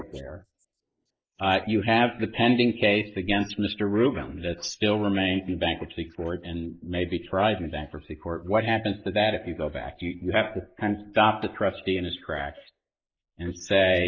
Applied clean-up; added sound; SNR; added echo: neural mask model Resemble Enhance denoiser.